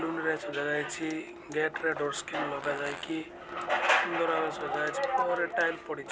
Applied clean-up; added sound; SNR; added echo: none; Sink (filling or washing) / Water tap, faucet + Fart; 16 dB; none.